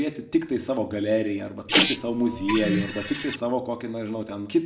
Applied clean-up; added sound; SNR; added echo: none; Printer; 0 dB; reverberation time 0.6 s.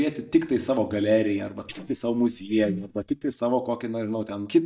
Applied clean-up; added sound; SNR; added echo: neural mask model DeepFilterNet 3.